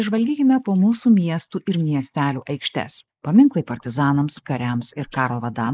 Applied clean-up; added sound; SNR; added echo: neural mask model Resemble Enhance denoiser.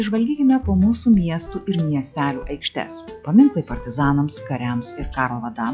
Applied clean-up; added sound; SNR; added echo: classical method log-MMSE.